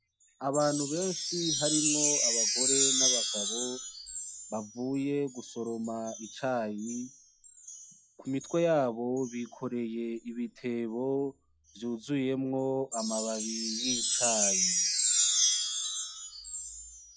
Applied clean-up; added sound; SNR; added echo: classical method log-MMSE.